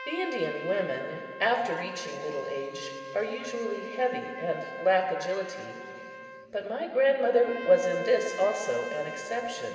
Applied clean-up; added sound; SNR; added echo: none; Trumpet; 12 dB; reverberation time 2.9 s.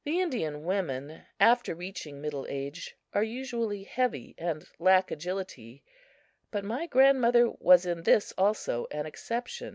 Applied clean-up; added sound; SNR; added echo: none; none; none; none.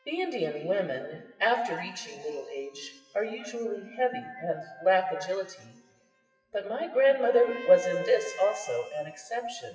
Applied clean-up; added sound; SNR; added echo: classical method WPE with log-MMSE.